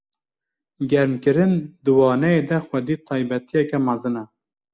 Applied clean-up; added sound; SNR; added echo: none; none; none; none.